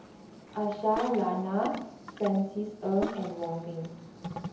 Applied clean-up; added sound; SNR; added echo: none; Ocean; 12 dB; reverberation time 0.7 s.